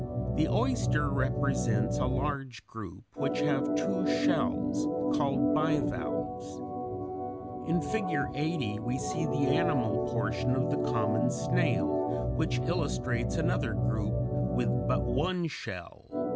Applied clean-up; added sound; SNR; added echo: none; Organ; -4 dB; none.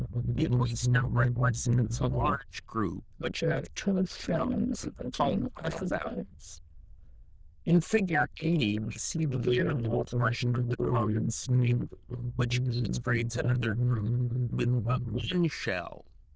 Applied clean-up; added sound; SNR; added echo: neural diffusion model UNIVERSE++.